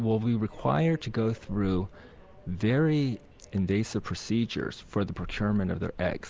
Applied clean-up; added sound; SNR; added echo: none; Subway, metro, underground; 17 dB; none.